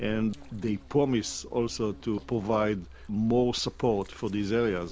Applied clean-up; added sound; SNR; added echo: none; Insect; 17 dB; none.